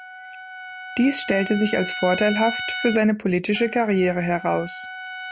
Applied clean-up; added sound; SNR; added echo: none; Trumpet; 10 dB; none.